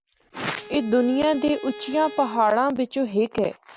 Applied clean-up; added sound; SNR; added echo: none; Bowed string instrument; 17 dB; none.